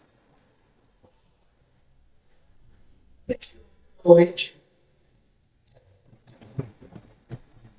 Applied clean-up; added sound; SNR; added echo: neural mask model DeepFilterNet 3.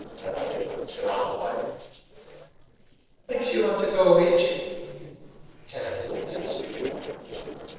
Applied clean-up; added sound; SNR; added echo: neural separator model SepFormer DNS4.